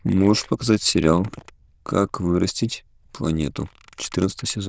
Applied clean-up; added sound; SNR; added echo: neural diffusion model UNIVERSE++.